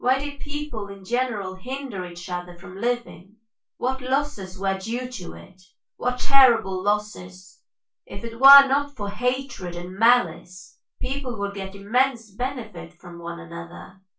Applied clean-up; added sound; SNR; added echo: none; none; none; reverberation time 0.2 s.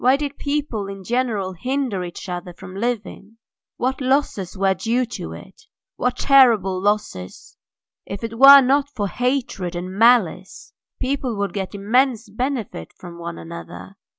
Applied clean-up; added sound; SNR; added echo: none; none; none; none.